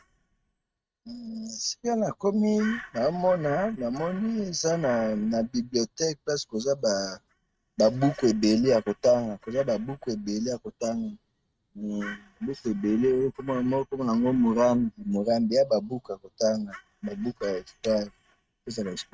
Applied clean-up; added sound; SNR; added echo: neural mask model RNNoise.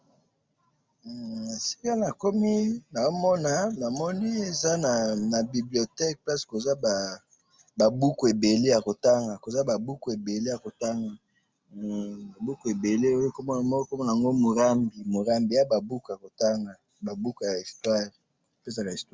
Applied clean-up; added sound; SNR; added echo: none; none; none; none.